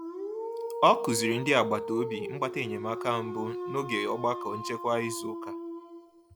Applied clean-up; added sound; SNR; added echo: none; Dog; 6 dB; none.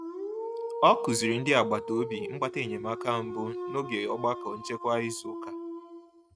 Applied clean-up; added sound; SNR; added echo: neural mask model RNNoise.